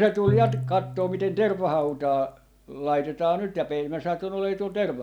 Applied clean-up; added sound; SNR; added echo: none; Bowed string instrument; 8 dB; none.